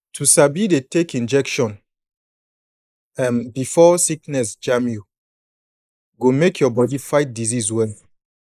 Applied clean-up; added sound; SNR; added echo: neural mask model Resemble Enhance denoiser.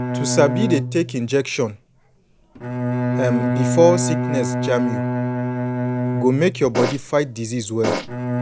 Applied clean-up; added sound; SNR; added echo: none; Fart + Bowed string instrument; 2 dB; none.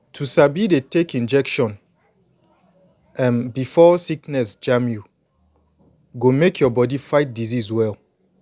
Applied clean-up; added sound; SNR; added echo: none; none; none; none.